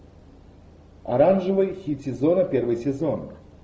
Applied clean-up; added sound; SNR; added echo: none; none; none; none.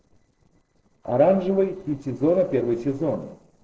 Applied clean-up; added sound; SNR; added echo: neural separator model SepFormer DNS4.